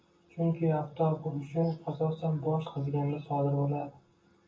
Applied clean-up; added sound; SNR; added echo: none; none; none; reverberation time 0.2 s.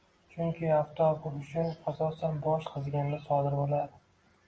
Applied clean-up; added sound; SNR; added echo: none; none; none; none.